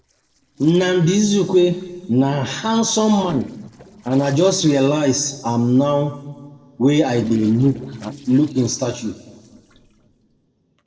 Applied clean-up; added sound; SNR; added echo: neural separator model SepFormer DNS4.